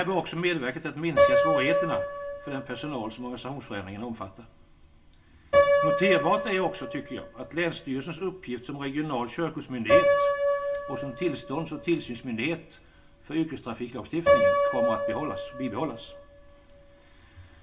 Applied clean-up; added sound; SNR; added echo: none; Piano; -3 dB; reverberation time 0.2 s.